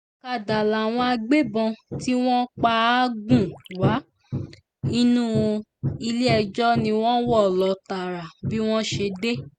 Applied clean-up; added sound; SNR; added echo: neural mask model RNNoise.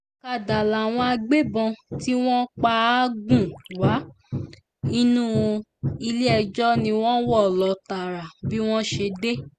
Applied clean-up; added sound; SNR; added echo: none; Gurgling; 19 dB; none.